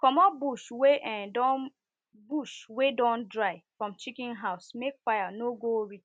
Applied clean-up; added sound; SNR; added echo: none; none; none; none.